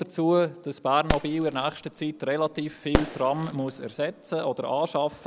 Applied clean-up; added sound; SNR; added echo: none; Fireworks; 5 dB; none.